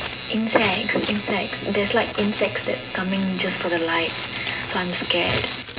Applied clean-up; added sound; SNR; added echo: none; Crumpling, crinkling; 12 dB; reverberation time 0.2 s.